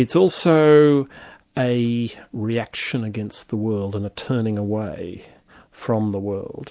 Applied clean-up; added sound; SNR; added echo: none; none; none; none.